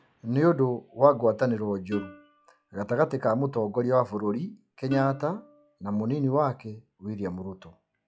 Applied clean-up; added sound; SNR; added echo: classical method log-MMSE.